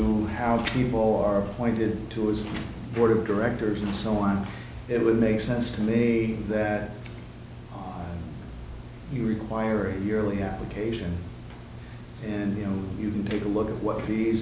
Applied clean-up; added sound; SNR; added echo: none; none; none; none.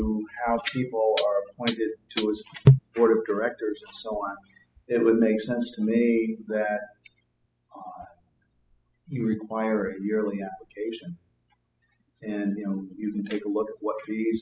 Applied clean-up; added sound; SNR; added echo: classical method spectral subtraction.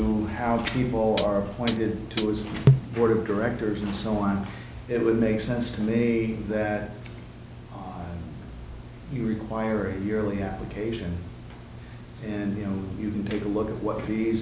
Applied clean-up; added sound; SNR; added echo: none; Hi-hat; -1 dB; none.